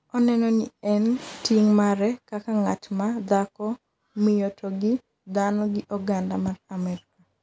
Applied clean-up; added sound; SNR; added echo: none; none; none; none.